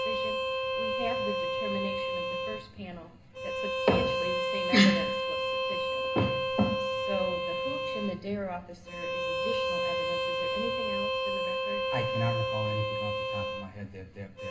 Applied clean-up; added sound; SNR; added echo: none; Bowed string instrument; -2 dB; reverberation time 0.2 s.